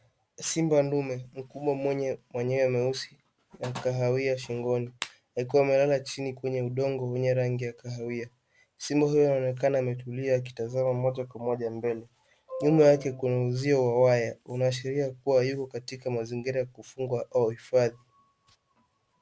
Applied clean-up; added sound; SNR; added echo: none; none; none; none.